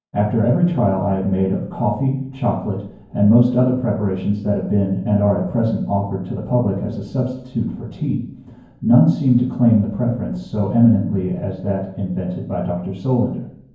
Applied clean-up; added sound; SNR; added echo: none; none; none; reverberation time 0.9 s.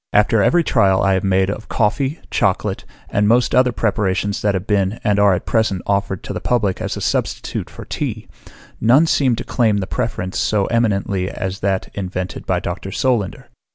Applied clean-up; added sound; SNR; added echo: none; none; none; none.